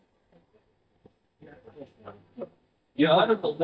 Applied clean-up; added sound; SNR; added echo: neural mask model DeepFilterNet 3.